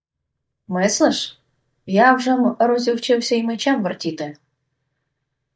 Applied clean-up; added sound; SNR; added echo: neural mask model DeepFilterNet 3.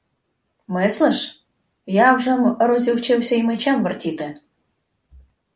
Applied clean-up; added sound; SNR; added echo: none; none; none; none.